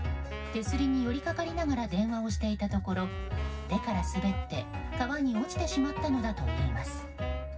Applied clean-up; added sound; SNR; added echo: none; Wind instrument, woodwind instrument; 14 dB; reverberation time 0.4 s.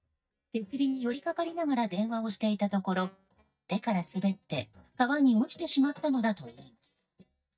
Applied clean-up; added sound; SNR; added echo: neural mask model DeepFilterNet 3.